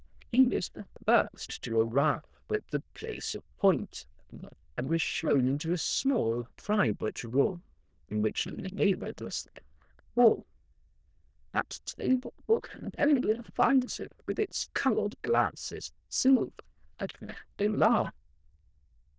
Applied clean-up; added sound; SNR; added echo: neural diffusion model UNIVERSE++.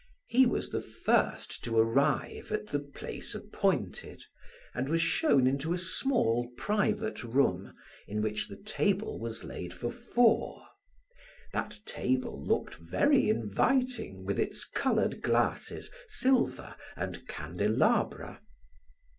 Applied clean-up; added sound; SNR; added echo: none; none; none; none.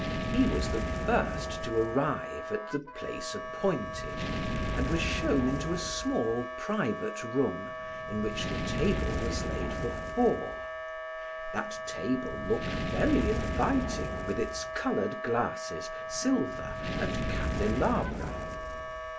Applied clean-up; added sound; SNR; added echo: none; Fire + Wind instrument, woodwind instrument; 2 dB; none.